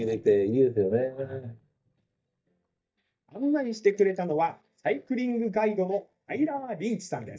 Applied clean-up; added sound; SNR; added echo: neural mask model DeepFilterNet 3.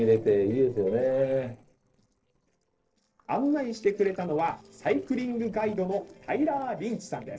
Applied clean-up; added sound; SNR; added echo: neural separator model SepFormer DNS4.